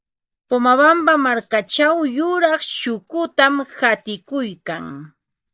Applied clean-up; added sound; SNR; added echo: neural mask model DeepFilterNet 3.